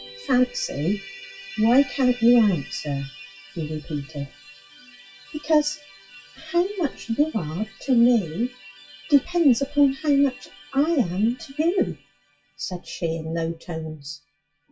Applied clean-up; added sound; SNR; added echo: classical method WPE with log-MMSE.